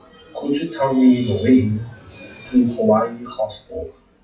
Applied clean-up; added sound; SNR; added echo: classical method WPE with log-MMSE.